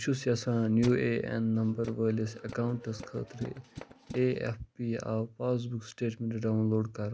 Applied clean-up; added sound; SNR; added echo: none; Tools; 17 dB; none.